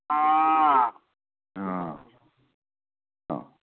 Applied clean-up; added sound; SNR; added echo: none; none; none; none.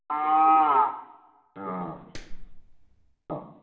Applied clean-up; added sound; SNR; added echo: none; Clapping; 11 dB; reverberation time 1.1 s.